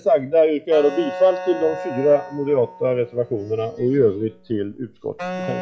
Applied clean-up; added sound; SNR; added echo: classical method log-MMSE.